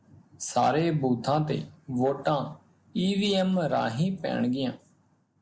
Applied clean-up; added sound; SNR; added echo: none; none; none; none.